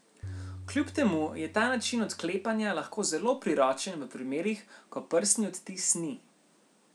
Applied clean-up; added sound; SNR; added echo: none; Tabla; 16 dB; none.